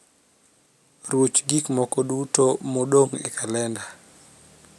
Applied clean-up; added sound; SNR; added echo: none; none; none; none.